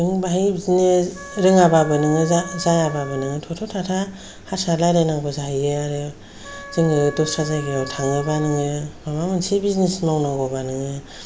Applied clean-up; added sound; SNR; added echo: none; Wind instrument, woodwind instrument; 15 dB; none.